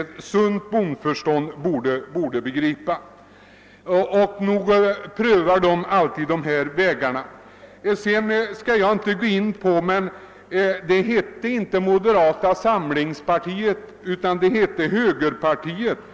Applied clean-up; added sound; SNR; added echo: none; none; none; none.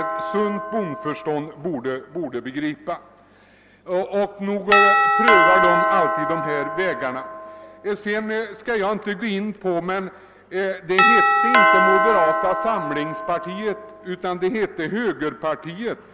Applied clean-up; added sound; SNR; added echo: none; Doorbell; -2 dB; none.